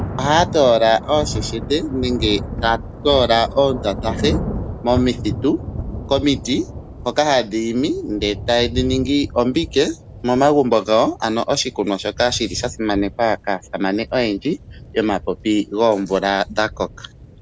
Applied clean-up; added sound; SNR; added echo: none; Thunder / Rain; 10 dB; none.